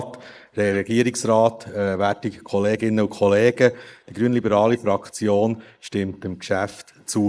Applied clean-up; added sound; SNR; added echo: neural mask model Resemble Enhance denoiser.